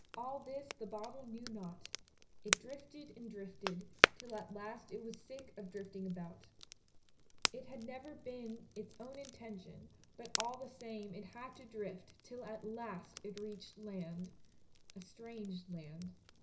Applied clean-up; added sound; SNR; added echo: none; Crackle; -3 dB; reverberation time 0.4 s.